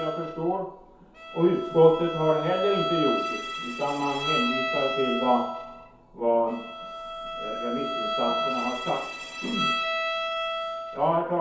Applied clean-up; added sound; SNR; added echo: none; Bowed string instrument; 4 dB; reverberation time 0.6 s.